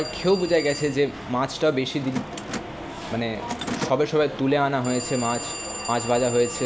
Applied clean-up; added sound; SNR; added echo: none; Mechanisms + Telephone; 11 dB; none.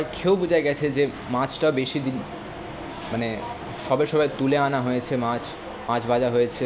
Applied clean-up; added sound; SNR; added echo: none; none; none; none.